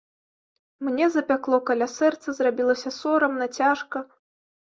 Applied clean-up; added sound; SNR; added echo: none; none; none; none.